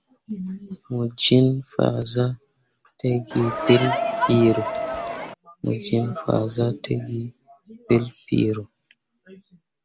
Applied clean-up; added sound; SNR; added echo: none; Crowd; 2 dB; none.